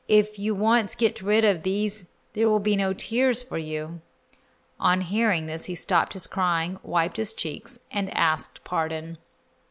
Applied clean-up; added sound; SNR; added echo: none; none; none; none.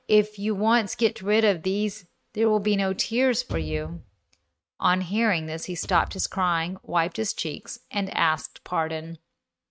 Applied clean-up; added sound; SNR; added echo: neural mask model RNNoise.